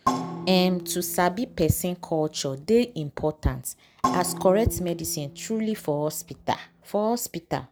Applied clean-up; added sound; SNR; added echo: none; Percussion; 9 dB; none.